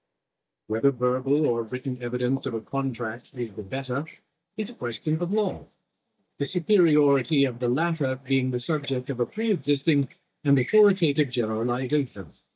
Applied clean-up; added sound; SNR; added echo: neural mask model DeepFilterNet 3.